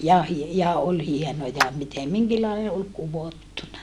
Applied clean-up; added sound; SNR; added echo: none; Clapping; 7 dB; none.